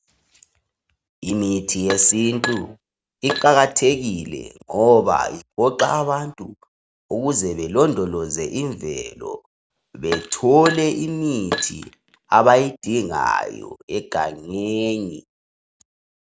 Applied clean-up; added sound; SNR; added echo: none; Glass; 10 dB; none.